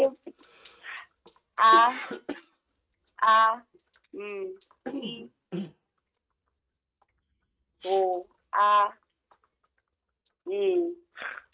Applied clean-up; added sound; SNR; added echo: neural mask model RNNoise.